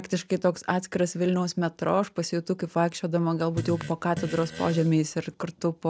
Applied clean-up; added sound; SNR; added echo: none; Fart; 10 dB; none.